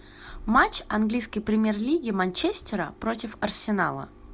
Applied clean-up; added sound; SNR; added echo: none; none; none; none.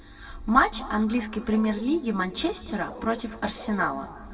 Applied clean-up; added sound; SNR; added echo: none; Bark; 16 dB; reverberation time 1.8 s.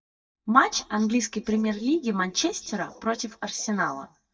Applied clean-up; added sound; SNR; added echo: neural mask model DeepFilterNet 3.